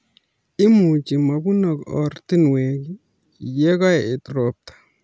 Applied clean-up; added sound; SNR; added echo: none; none; none; none.